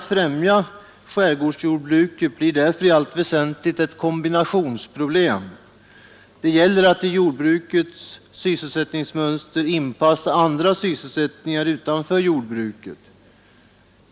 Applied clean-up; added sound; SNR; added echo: none; none; none; none.